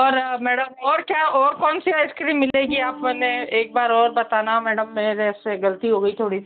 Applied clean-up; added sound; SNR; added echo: neural mask model DeepFilterNet 3.